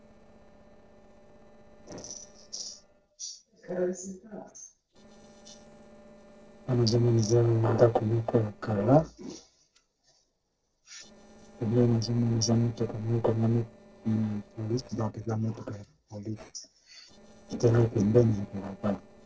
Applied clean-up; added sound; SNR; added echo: neural separator model SepFormer DNS4.